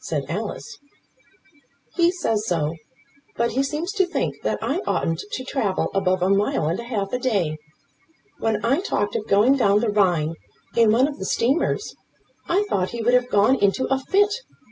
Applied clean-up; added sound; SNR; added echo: none; none; none; none.